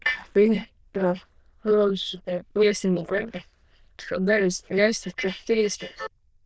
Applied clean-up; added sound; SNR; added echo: neural diffusion model UNIVERSE++.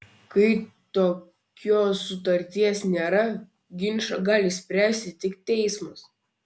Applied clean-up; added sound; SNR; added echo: none; none; none; none.